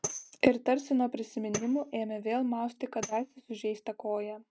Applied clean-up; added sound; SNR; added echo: neural mask model RNNoise.